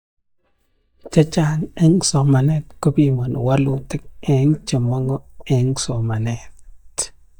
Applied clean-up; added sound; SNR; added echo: neural mask model DeepFilterNet 3.